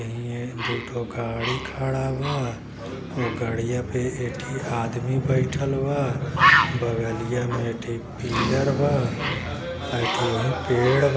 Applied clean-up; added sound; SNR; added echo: none; Bird; 5 dB; none.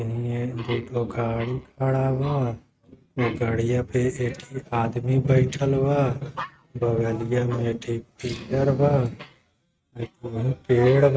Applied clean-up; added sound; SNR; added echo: neural mask model RNNoise.